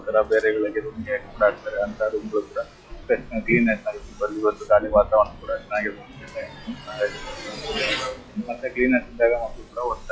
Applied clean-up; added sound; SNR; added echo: classical method log-MMSE.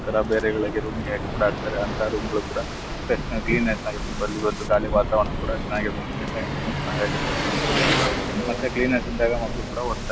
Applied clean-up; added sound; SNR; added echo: none; Waves, surf + Engine; 1 dB; none.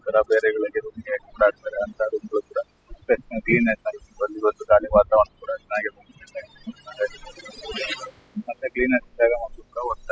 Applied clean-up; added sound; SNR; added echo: classical method spectral subtraction.